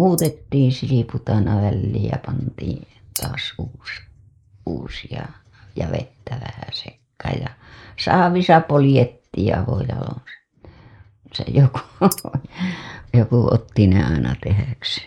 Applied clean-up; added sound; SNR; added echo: neural mask model Resemble Enhance denoiser.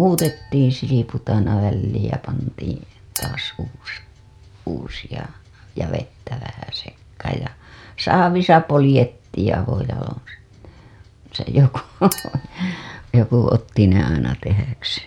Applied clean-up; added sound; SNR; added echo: none; Chink, clink; 18 dB; none.